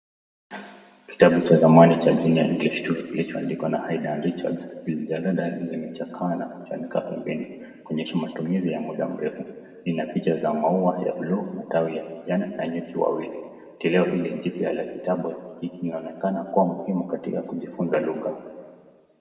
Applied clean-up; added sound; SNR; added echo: none; none; none; reverberation time 1.5 s.